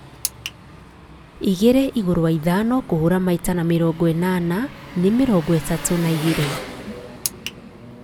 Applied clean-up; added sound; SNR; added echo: none; Engine; 15 dB; none.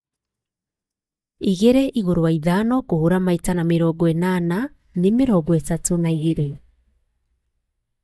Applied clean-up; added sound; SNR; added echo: neural mask model DeepFilterNet 3.